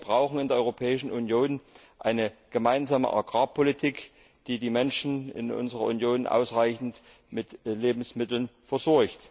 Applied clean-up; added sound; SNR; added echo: none; none; none; none.